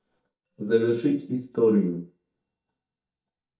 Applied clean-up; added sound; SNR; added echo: neural mask model DeepFilterNet 3.